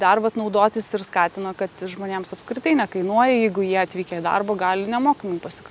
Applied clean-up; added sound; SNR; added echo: none; none; none; none.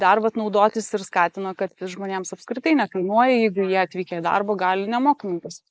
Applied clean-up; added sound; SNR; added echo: neural mask model Resemble Enhance denoiser.